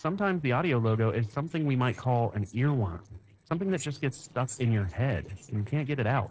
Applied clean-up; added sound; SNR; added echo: neural separator model SepFormer DNS4.